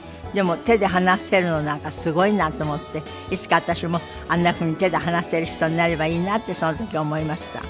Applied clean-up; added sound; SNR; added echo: none; none; none; none.